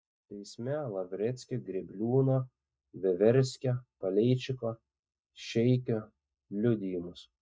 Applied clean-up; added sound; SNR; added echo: neural mask model DeepFilterNet 3.